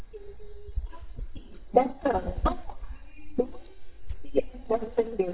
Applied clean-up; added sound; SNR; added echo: neural mask model DeepFilterNet 3.